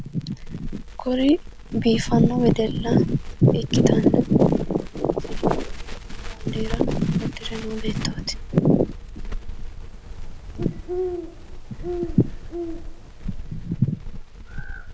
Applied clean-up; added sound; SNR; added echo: none; Crackle + Bird; 7 dB; none.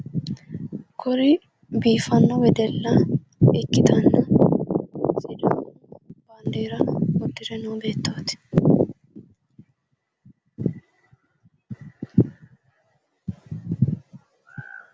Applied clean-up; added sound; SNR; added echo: none; none; none; none.